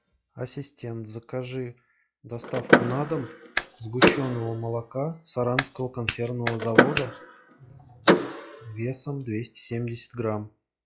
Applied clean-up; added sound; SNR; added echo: classical method log-MMSE.